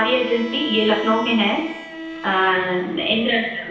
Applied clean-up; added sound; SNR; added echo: none; Bowed string instrument; 13 dB; reverberation time 0.9 s.